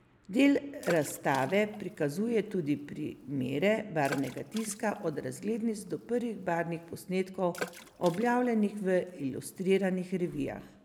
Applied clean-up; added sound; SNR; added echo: none; Water / Splash, splatter; 16 dB; none.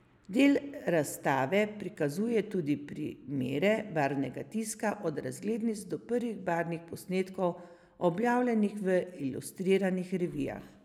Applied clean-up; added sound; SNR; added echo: none; none; none; none.